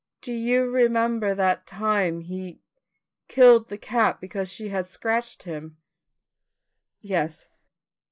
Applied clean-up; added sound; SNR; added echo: neural mask model Resemble Enhance denoiser.